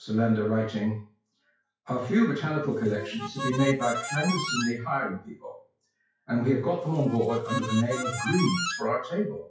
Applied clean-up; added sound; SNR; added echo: classical method WPE with log-MMSE.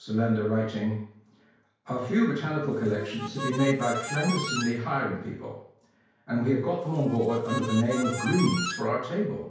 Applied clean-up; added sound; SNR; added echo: none; Harmonica; 8 dB; reverberation time 0.5 s.